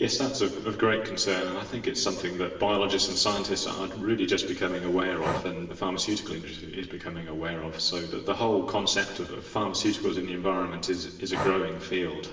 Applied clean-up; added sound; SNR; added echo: none; Breathing; 14 dB; reverberation time 1.1 s.